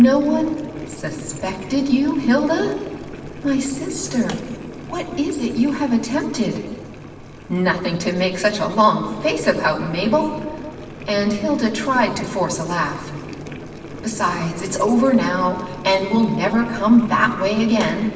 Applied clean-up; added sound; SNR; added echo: none; Boiling; 13 dB; reverberation time 1.4 s.